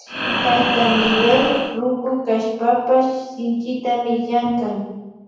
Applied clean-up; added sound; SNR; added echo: none; Breathing; 1 dB; reverberation time 1.1 s.